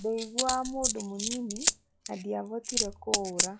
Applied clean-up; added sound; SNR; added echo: classical method log-MMSE.